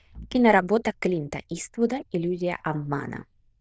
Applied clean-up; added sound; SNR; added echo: neural diffusion model UNIVERSE++.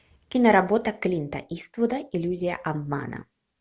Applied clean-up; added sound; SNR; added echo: none; none; none; none.